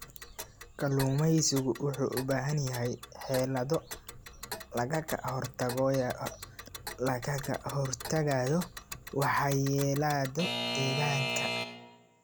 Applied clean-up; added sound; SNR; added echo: none; Alarm / Clock; 9 dB; none.